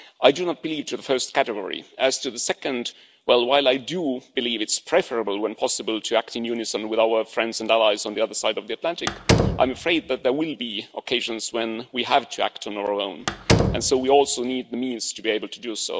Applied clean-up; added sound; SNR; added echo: none; Slam; 1 dB; none.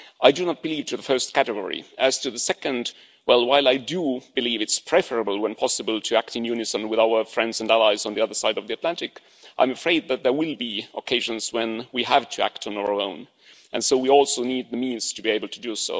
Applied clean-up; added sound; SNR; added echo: none; none; none; none.